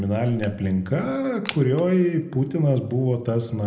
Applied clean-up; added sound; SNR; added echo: none; Crushing; 17 dB; reverberation time 0.7 s.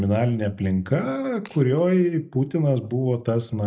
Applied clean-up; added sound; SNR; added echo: neural mask model DeepFilterNet 3.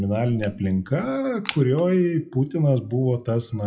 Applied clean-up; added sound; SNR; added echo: classical method WPE with log-MMSE.